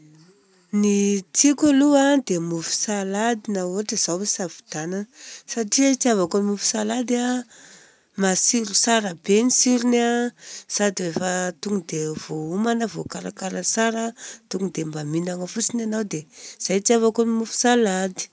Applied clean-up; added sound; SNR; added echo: none; none; none; none.